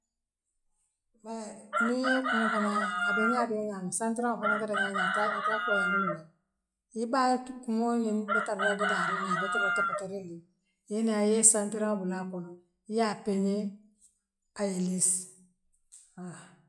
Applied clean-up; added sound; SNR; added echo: classical method log-MMSE.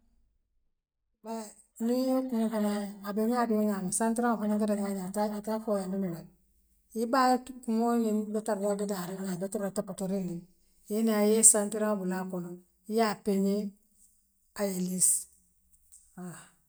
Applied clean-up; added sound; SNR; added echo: neural mask model DeepFilterNet 3.